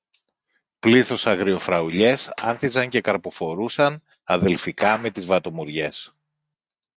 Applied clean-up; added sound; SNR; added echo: neural mask model RNNoise.